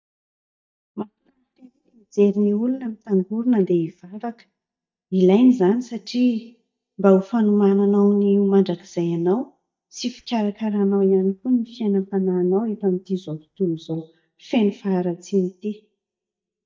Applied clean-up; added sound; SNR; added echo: neural mask model DeepFilterNet 3.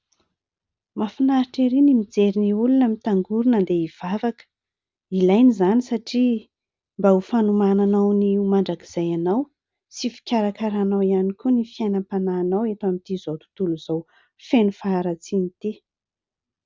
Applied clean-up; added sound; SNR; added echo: none; none; none; none.